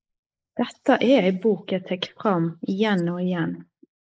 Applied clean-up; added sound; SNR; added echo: neural mask model Resemble Enhance denoiser.